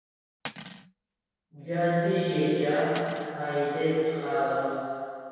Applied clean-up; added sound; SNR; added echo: none; Cutlery, silverware; 19 dB; reverberation time 2.2 s.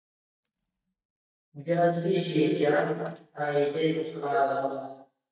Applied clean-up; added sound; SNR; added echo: neural mask model DeepFilterNet 3.